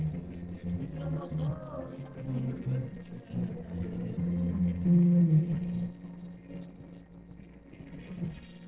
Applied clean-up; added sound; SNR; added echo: neural separator model SepFormer DNS4.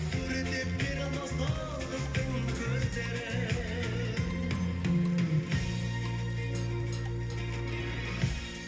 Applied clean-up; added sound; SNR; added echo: none; Percussion; 18 dB; reverberation time 1.4 s.